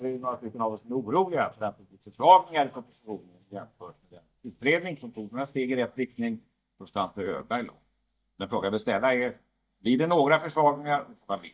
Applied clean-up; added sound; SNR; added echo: neural mask model DeepFilterNet 3.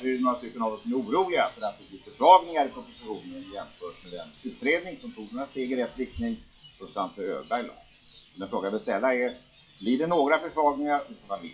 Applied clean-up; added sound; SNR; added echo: classical method WPE with log-MMSE.